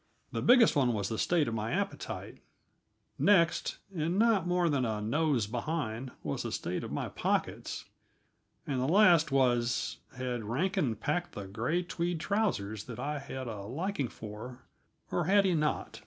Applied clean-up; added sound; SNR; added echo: none; none; none; none.